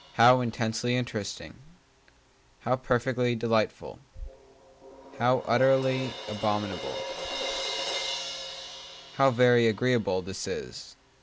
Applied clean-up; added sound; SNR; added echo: none; Crash cymbal; 11 dB; none.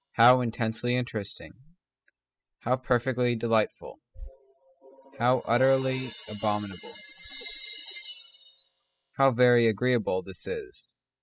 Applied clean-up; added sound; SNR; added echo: classical method spectral subtraction.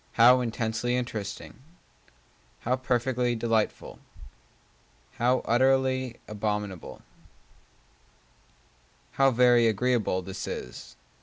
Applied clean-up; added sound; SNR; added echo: none; none; none; none.